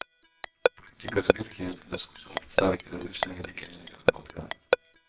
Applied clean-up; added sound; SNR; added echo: neural separator model SepFormer WHAMR!.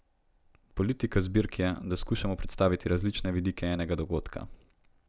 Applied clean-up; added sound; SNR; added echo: none; none; none; none.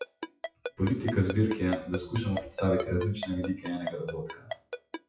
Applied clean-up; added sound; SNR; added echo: classical method WPE with log-MMSE.